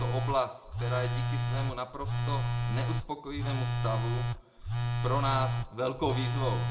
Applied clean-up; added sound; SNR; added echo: none; Telephone; -3 dB; reverberation time 0.4 s.